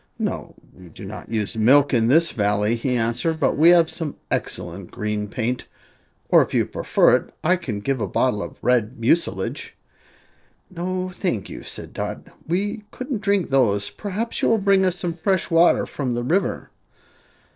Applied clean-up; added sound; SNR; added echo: neural separator model SepFormer DNS4.